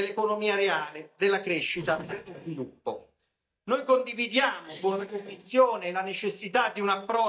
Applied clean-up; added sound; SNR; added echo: neural mask model DeepFilterNet 3.